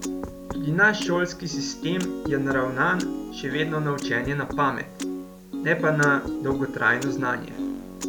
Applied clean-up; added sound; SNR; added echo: none; Piano; 6 dB; none.